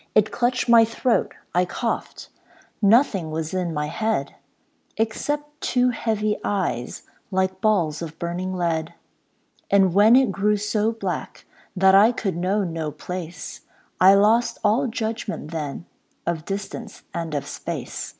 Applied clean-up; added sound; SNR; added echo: none; none; none; none.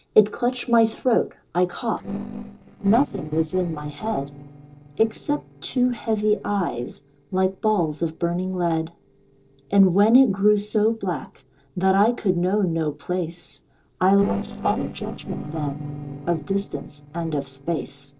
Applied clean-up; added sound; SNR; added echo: neural separator model SepFormer DNS4.